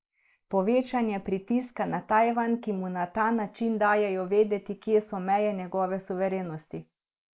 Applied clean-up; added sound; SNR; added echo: neural mask model Resemble Enhance denoiser.